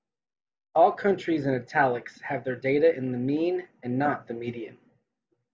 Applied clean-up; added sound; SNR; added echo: none; none; none; none.